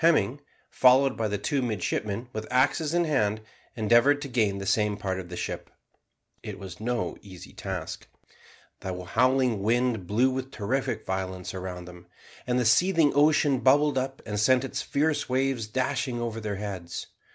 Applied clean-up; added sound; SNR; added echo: none; none; none; none.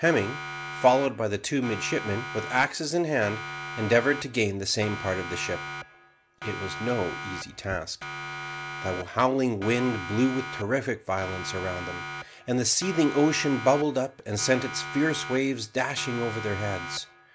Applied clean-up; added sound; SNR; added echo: none; Siren; 10 dB; none.